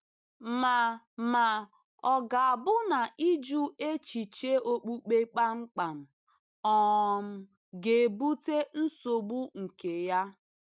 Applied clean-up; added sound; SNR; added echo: none; none; none; none.